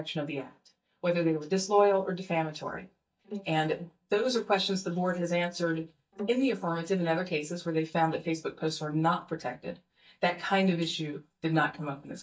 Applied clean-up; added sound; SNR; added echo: neural mask model DeepFilterNet 3.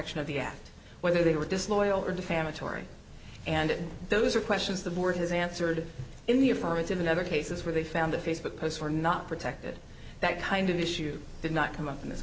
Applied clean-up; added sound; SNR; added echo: none; none; none; none.